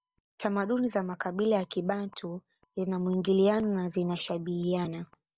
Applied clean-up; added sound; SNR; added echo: neural mask model DeepFilterNet 3.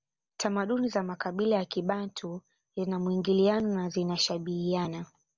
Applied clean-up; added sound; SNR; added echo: none; none; none; none.